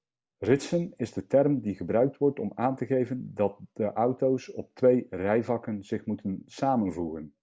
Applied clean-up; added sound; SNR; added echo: none; none; none; none.